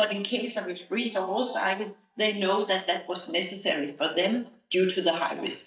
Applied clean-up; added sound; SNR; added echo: neural mask model DeepFilterNet 3.